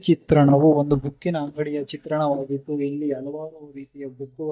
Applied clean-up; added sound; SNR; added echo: neural mask model DeepFilterNet 3.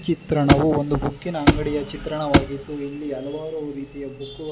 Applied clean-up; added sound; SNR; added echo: none; Thump, thud; -4 dB; none.